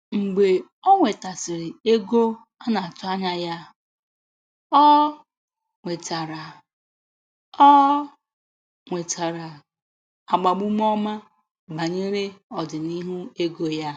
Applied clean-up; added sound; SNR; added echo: none; none; none; none.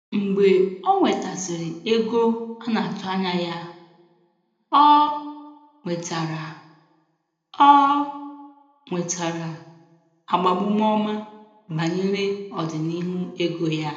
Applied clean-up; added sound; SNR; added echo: none; none; none; reverberation time 0.7 s.